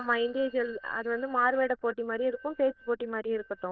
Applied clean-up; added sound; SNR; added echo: neural diffusion model UNIVERSE++.